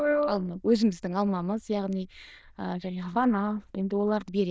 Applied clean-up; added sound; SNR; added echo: neural diffusion model UNIVERSE++.